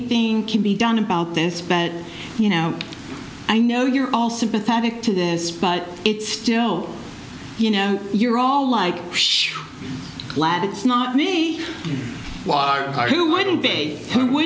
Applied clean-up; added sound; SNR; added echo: none; none; none; none.